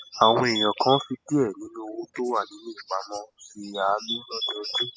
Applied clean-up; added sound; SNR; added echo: classical method spectral subtraction.